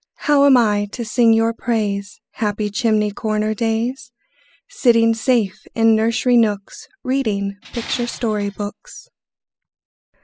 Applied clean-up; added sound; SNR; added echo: classical method spectral subtraction.